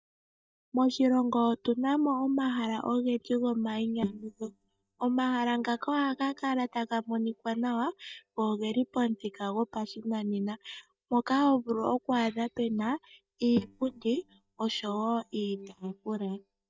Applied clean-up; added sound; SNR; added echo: neural mask model DeepFilterNet 3.